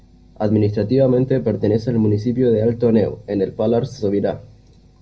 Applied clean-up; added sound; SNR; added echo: none; none; none; reverberation time 0.4 s.